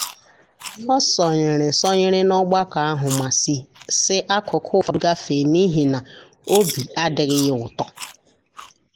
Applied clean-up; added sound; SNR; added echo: neural mask model Resemble Enhance denoiser.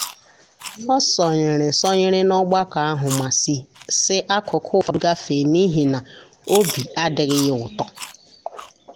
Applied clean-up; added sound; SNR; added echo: none; Chewing, mastication; 16 dB; none.